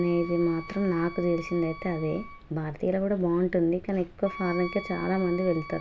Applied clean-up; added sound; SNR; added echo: none; Wind instrument, woodwind instrument; 16 dB; none.